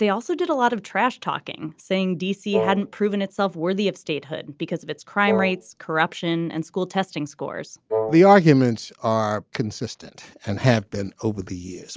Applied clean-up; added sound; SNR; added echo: none; Wind instrument, woodwind instrument; 4 dB; none.